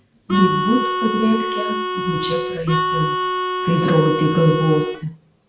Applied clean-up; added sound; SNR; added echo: none; Harmonica; 2 dB; none.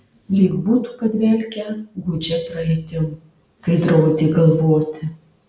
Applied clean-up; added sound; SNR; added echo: none; none; none; none.